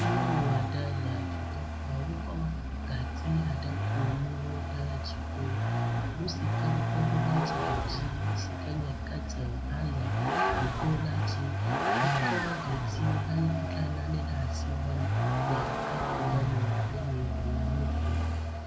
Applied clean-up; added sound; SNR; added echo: none; Vehicle; -4 dB; none.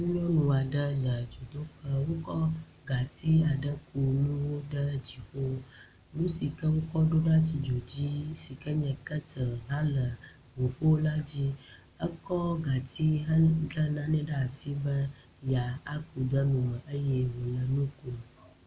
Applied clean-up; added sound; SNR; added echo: none; none; none; none.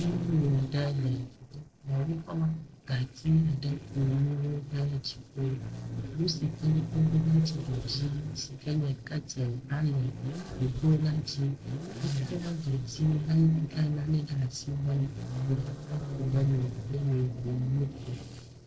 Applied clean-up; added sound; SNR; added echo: neural separator model SepFormer DNS4.